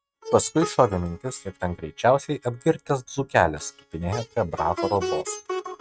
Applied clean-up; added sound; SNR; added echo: neural mask model RNNoise.